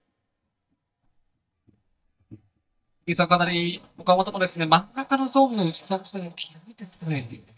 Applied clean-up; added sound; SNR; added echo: neural mask model DeepFilterNet 3.